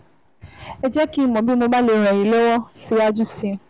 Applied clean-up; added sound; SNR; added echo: none; none; none; none.